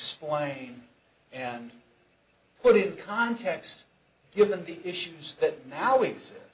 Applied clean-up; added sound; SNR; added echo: none; none; none; none.